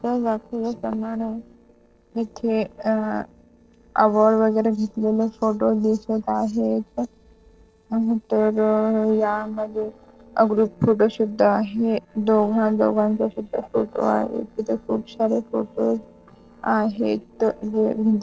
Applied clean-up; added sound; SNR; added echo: neural separator model SepFormer DNS4.